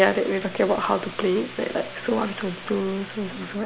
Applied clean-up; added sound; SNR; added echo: none; Hiss; 17 dB; none.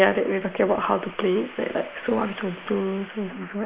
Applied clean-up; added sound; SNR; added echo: neural mask model Resemble Enhance denoiser.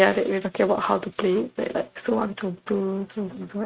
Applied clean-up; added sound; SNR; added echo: neural mask model RNNoise.